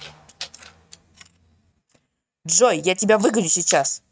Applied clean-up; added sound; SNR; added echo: neural mask model RNNoise.